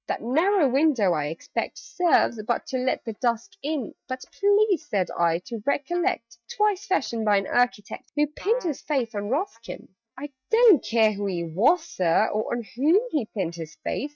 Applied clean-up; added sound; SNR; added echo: neural mask model DeepFilterNet 3.